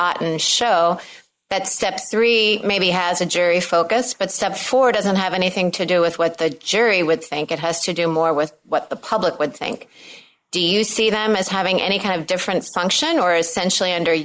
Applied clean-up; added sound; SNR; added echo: neural mask model Resemble Enhance denoiser.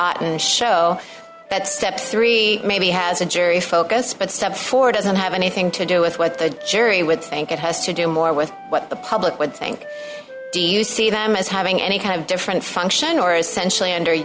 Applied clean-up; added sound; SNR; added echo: none; Wind instrument, woodwind instrument; 17 dB; none.